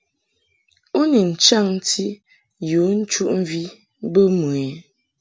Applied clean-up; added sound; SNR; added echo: none; none; none; none.